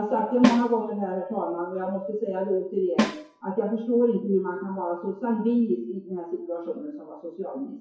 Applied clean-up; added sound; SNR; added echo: classical method WPE with log-MMSE.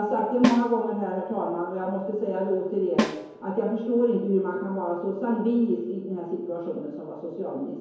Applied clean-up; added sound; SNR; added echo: none; Snare drum; 6 dB; reverberation time 1.0 s.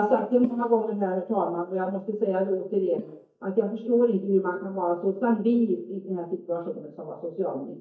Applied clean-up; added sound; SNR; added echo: neural mask model DeepFilterNet 3.